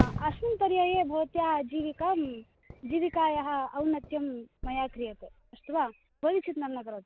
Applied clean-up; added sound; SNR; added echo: none; Fireworks; 9 dB; none.